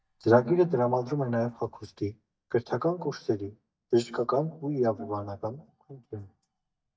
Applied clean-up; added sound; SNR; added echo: neural mask model DeepFilterNet 3.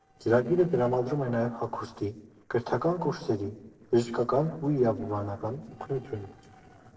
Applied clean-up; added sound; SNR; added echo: neural separator model SepFormer DNS4.